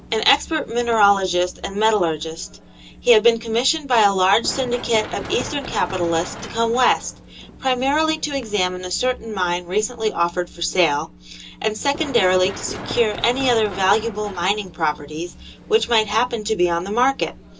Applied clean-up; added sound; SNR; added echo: none; Run; 17 dB; reverberation time 0.2 s.